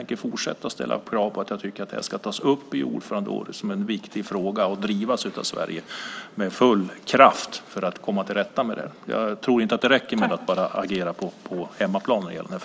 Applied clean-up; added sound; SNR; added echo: none; none; none; none.